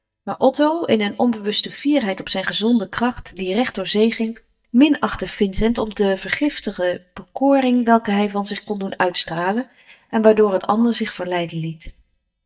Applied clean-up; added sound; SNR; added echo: neural mask model DeepFilterNet 3.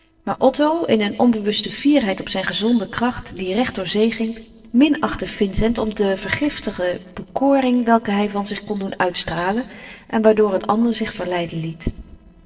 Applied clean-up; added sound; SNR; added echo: neural separator model SepFormer DNS4.